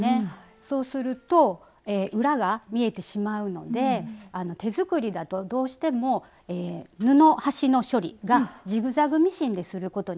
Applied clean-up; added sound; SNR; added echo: none; none; none; none.